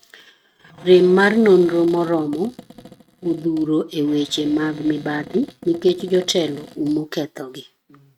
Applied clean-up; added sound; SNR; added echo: neural mask model RNNoise.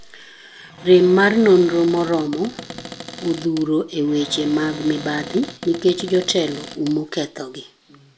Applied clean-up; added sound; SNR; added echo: none; Cupboard open or close; 15 dB; none.